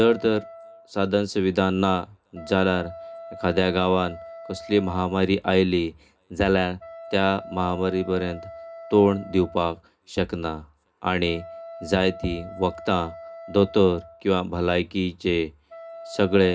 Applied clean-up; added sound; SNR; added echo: none; Wind instrument, woodwind instrument; 18 dB; reverberation time 0.3 s.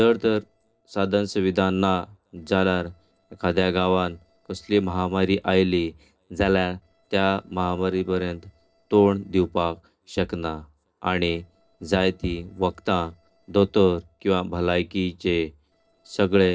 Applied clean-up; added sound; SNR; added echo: neural separator model SepFormer DNS4.